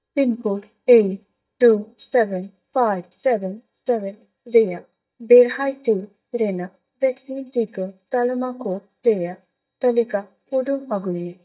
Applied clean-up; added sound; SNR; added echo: neural mask model DeepFilterNet 3.